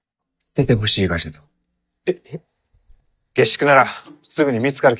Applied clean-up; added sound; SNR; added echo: neural mask model DeepFilterNet 3.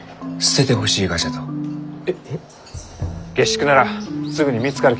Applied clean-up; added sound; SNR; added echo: none; none; none; none.